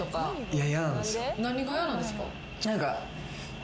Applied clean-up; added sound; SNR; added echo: none; none; none; none.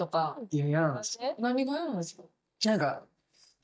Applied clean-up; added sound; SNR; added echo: neural mask model DeepFilterNet 3.